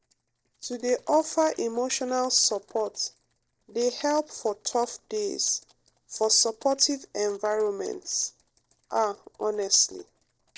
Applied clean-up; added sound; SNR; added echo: neural separator model SepFormer DNS4.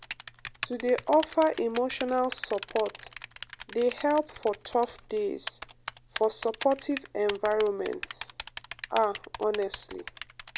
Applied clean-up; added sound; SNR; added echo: none; Typing; 14 dB; none.